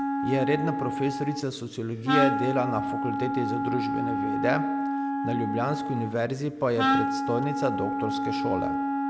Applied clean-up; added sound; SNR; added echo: none; Wind instrument, woodwind instrument; -1 dB; none.